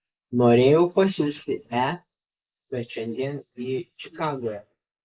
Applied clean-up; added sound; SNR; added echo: neural mask model Resemble Enhance denoiser.